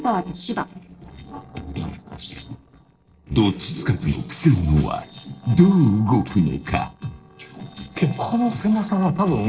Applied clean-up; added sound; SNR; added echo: neural separator model SepFormer DNS4.